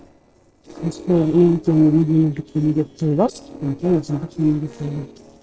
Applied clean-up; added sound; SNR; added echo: neural separator model SepFormer DNS4.